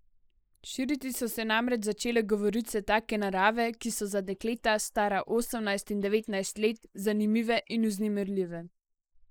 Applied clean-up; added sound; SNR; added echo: neural mask model Resemble Enhance denoiser.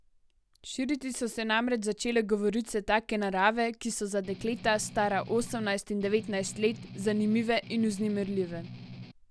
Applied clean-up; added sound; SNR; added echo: none; Strum; 14 dB; none.